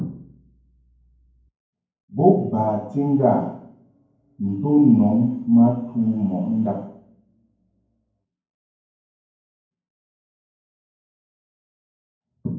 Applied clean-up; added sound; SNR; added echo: none; none; none; reverberation time 0.9 s.